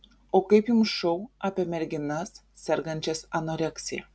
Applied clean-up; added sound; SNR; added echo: none; none; none; none.